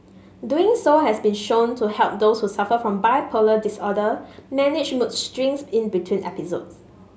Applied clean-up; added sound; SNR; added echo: none; none; none; none.